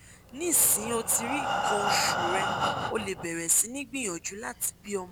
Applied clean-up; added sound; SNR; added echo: none; Breathing; 3 dB; none.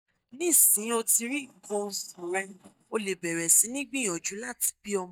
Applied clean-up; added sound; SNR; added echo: neural mask model DeepFilterNet 3.